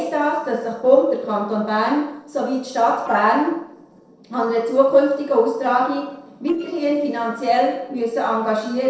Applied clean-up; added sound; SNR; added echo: neural separator model SepFormer DNS4.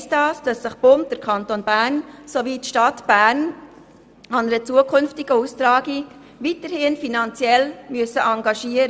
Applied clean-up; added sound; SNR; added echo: none; none; none; none.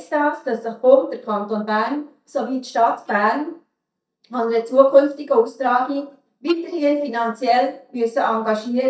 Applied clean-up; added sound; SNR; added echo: neural mask model DeepFilterNet 3.